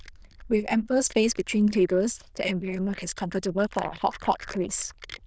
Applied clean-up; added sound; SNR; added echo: neural diffusion model UNIVERSE++.